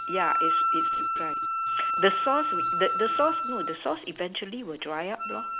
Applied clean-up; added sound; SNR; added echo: none; Wind instrument, woodwind instrument; -2 dB; none.